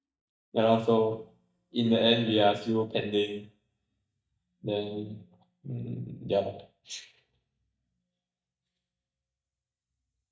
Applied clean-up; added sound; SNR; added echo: neural mask model DeepFilterNet 3.